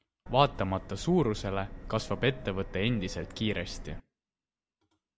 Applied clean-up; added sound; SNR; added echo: none; Subway, metro, underground; 11 dB; none.